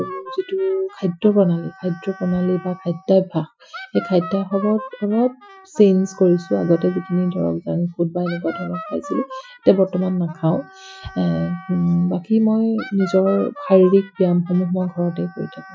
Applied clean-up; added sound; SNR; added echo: classical method Wiener filter.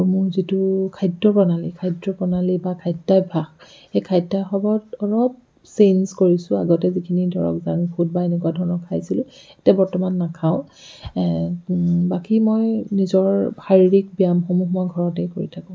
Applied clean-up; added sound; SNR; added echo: none; none; none; none.